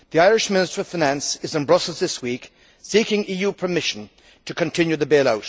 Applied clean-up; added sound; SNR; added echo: none; none; none; none.